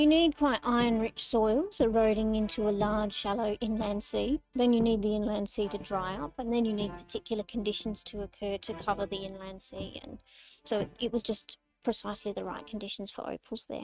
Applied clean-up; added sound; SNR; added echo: neural mask model RNNoise.